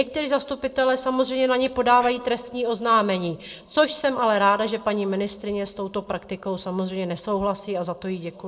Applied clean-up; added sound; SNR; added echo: neural separator model SepFormer DNS4.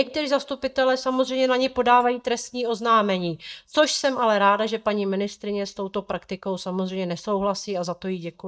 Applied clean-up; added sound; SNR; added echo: neural mask model DeepFilterNet 3.